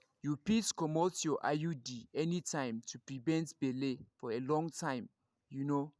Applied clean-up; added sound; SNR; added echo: none; none; none; none.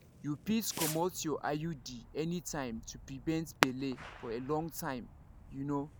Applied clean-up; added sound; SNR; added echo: none; Fireworks; 5 dB; none.